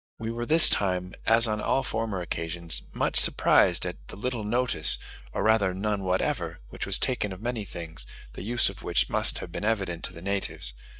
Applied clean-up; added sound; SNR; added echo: neural mask model DeepFilterNet 3.